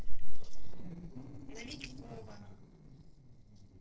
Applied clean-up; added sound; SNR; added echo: neural separator model SepFormer DNS4.